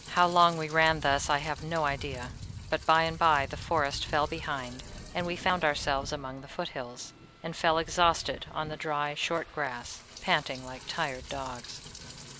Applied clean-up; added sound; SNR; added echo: none; Rain; 14 dB; none.